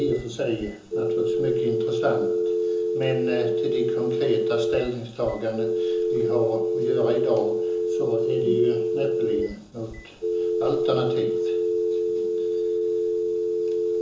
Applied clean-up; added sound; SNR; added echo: none; Telephone; -5 dB; reverberation time 0.6 s.